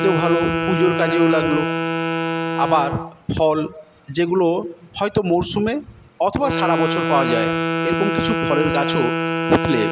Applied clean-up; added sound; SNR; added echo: none; Wind instrument, woodwind instrument; 2 dB; none.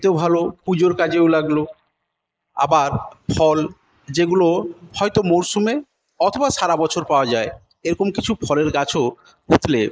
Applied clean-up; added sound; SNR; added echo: neural mask model Resemble Enhance denoiser.